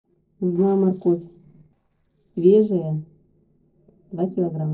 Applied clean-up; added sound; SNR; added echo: neural separator model SepFormer DNS4.